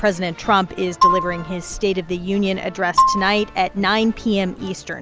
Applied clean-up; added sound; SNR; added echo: none; Marimba, xylophone; 2 dB; none.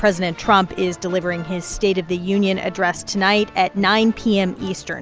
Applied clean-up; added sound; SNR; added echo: none; none; none; none.